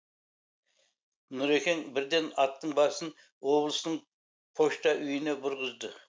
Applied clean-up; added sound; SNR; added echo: none; none; none; none.